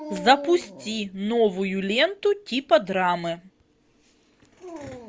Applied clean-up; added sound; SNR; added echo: none; Dog; 17 dB; none.